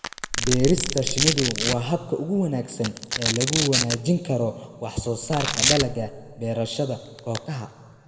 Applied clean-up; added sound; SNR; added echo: none; Domestic sounds, home sounds; 3 dB; reverberation time 1.6 s.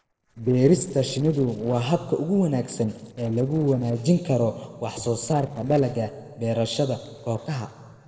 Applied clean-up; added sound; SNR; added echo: neural separator model SepFormer DNS4.